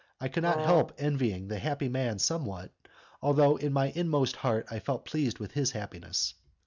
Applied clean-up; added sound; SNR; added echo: none; Brass instrument; 4 dB; none.